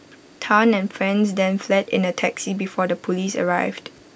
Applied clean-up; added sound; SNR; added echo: none; none; none; none.